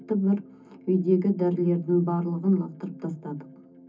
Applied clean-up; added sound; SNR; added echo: none; none; none; reverberation time 0.3 s.